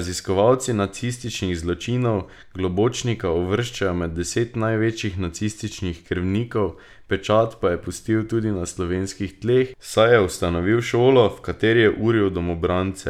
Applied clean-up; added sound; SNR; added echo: none; none; none; none.